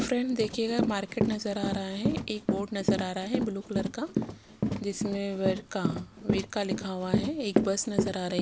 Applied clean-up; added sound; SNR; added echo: none; Run; 0 dB; none.